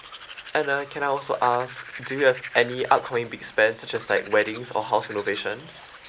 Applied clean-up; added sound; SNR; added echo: none; Domestic sounds, home sounds; 17 dB; none.